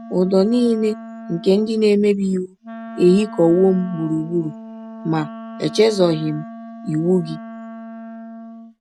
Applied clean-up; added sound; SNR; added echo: none; Wind instrument, woodwind instrument; 15 dB; none.